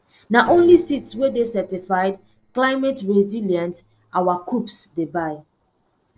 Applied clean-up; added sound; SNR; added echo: neural separator model SepFormer DNS4.